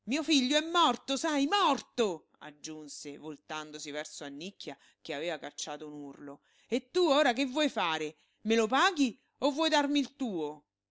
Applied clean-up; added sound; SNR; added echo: none; none; none; none.